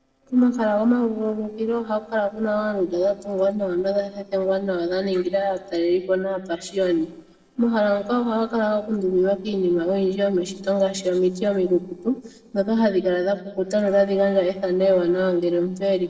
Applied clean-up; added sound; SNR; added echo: neural separator model SepFormer DNS4.